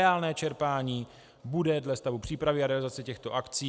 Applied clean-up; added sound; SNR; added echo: none; none; none; none.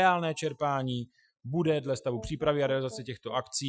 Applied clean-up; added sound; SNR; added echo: classical method Wiener filter.